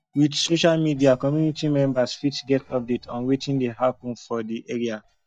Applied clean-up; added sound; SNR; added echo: neural mask model DeepFilterNet 3.